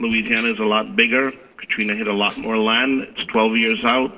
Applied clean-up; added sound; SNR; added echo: neural separator model SepFormer DNS4.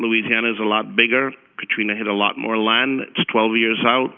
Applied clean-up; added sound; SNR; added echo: none; none; none; none.